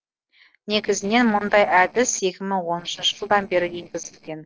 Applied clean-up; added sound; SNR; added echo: neural separator model SepFormer DNS4.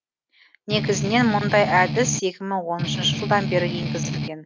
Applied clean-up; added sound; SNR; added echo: none; Strum; 3 dB; none.